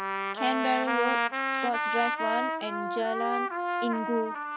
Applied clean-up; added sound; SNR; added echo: none; Trumpet; -2 dB; none.